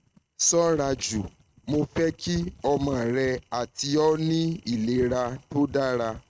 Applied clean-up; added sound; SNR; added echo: neural mask model RNNoise.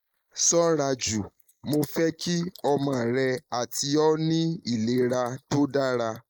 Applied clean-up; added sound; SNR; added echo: neural mask model Resemble Enhance denoiser.